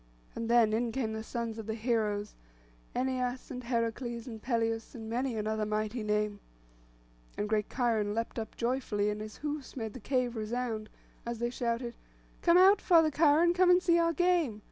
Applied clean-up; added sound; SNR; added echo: none; none; none; none.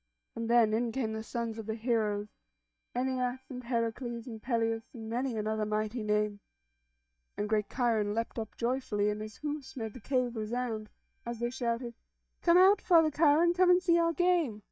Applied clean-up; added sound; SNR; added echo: neural mask model DeepFilterNet 3.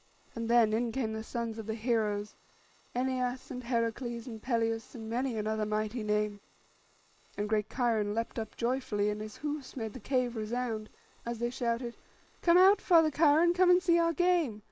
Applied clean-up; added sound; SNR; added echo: neural mask model Resemble Enhance denoiser.